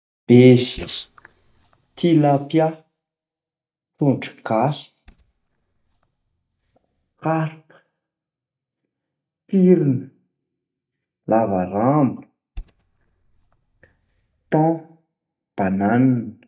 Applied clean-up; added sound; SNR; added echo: neural mask model DeepFilterNet 3.